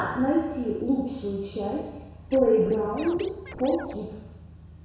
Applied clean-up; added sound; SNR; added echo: none; Scratching (performance technique); 17 dB; reverberation time 1.1 s.